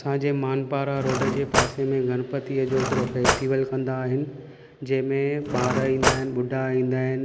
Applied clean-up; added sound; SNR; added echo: none; Cutlery, silverware / Drawer open or close; 2 dB; none.